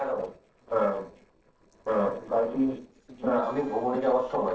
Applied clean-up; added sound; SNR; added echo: neural separator model SepFormer DNS4.